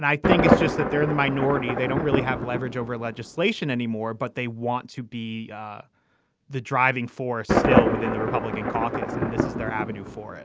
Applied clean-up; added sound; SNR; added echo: none; Thunder; 0 dB; none.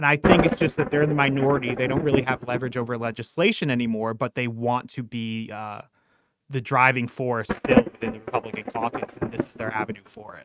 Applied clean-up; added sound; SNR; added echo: neural mask model RNNoise.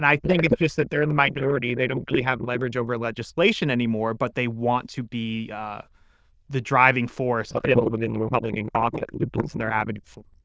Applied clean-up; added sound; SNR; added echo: neural diffusion model UNIVERSE++.